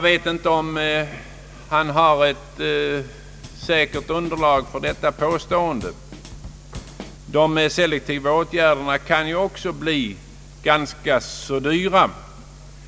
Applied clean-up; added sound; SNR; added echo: none; Drum kit; 17 dB; none.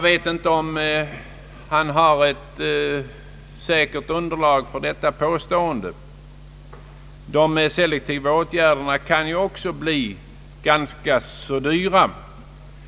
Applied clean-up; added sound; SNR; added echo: none; none; none; none.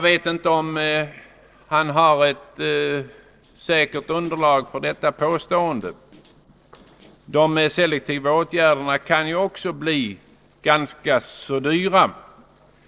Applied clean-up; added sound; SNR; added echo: neural separator model SepFormer DNS4.